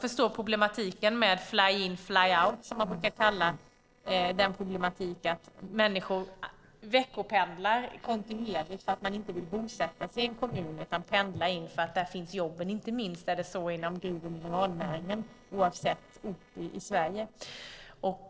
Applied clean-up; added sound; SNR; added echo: neural separator model SepFormer DNS4.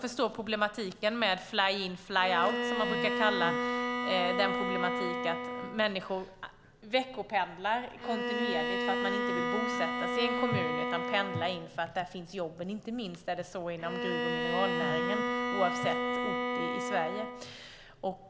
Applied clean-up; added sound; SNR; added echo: none; Bowed string instrument; 1 dB; none.